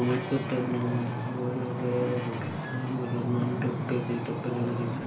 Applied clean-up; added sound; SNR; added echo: none; Wind / Ocean; 3 dB; reverberation time 0.3 s.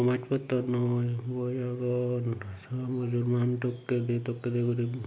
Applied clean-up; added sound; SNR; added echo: none; none; none; none.